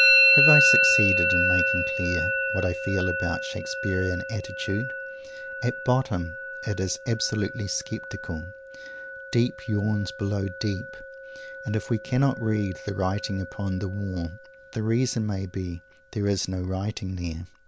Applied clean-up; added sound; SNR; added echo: none; Musical instrument; 0 dB; none.